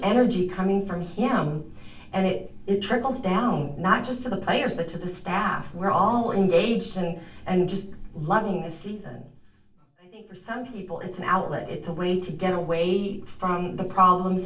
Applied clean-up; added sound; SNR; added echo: none; none; none; reverberation time 0.3 s.